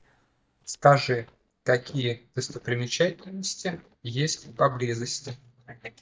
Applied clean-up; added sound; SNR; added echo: neural mask model DeepFilterNet 3.